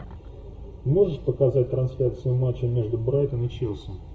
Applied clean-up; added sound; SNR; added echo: none; none; none; reverberation time 0.6 s.